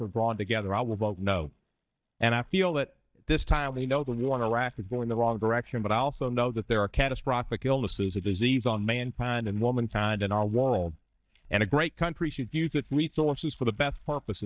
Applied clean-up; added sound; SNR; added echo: neural mask model DeepFilterNet 3.